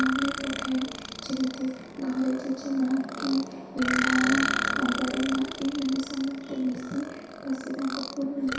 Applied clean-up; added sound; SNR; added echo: none; Burping, eructation; 5 dB; reverberation time 0.7 s.